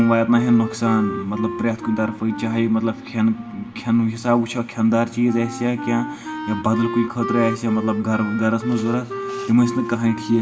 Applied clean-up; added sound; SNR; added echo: none; Wind instrument, woodwind instrument; 11 dB; reverberation time 2.4 s.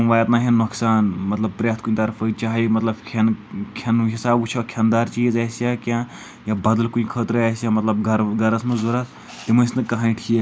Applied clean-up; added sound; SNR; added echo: none; none; none; none.